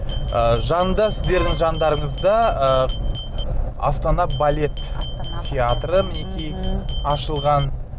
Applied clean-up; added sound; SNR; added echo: none; Bowed string instrument + Glass; 14 dB; none.